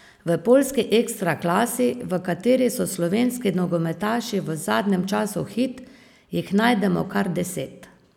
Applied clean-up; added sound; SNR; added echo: none; none; none; none.